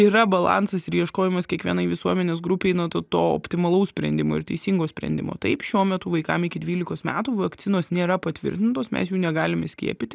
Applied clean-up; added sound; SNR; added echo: none; none; none; none.